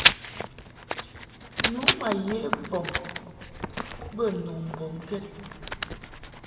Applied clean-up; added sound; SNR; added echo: none; Writing; -3 dB; reverberation time 2.1 s.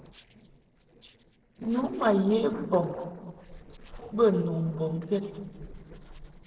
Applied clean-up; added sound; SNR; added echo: neural separator model SepFormer DNS4.